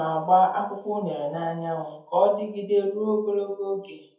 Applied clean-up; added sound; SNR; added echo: none; none; none; reverberation time 0.5 s.